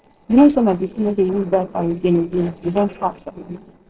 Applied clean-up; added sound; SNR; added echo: neural separator model SepFormer DNS4.